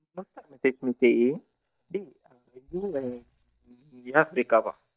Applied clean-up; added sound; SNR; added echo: neural mask model DeepFilterNet 3.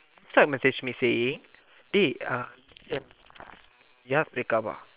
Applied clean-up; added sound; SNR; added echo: neural separator model SepFormer WHAM!.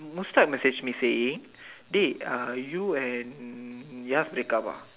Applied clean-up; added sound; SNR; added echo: none; none; none; none.